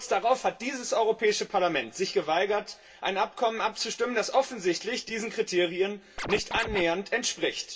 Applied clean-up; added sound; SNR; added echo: none; Scratching (performance technique); 7 dB; reverberation time 0.2 s.